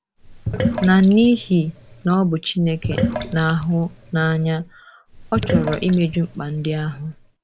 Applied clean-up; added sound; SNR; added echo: none; Sink (filling or washing); 8 dB; none.